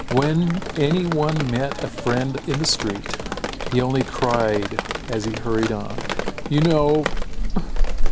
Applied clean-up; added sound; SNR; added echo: none; Drip; 1 dB; none.